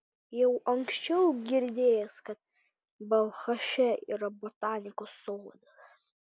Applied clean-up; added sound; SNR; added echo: none; none; none; none.